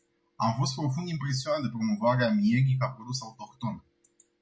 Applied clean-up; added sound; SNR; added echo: none; none; none; none.